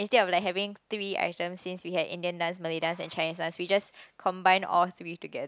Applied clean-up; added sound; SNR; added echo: none; none; none; none.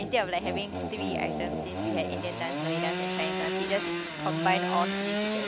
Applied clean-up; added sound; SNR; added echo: none; Sawing / Engine; -1 dB; none.